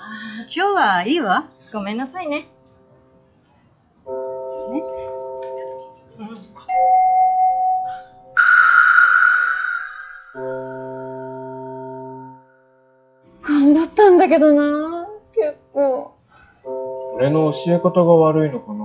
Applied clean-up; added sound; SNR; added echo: classical method log-MMSE.